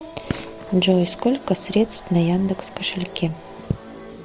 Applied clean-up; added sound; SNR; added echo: none; Fireworks; 17 dB; none.